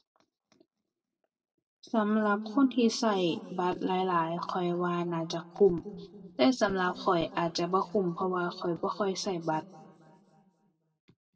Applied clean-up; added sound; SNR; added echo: none; none; none; reverberation time 1.6 s.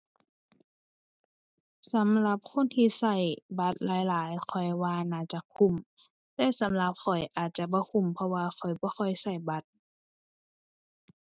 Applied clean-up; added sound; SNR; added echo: none; none; none; none.